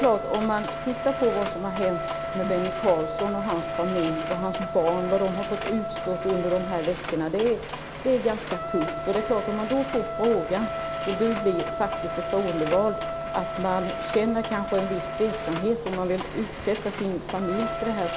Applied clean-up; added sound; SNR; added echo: none; Mechanisms + Trumpet; 5 dB; none.